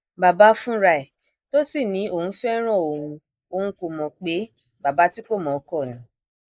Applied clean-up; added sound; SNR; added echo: neural mask model Resemble Enhance denoiser.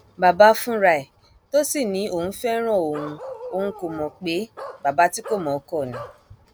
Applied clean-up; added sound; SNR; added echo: none; Bark; 16 dB; none.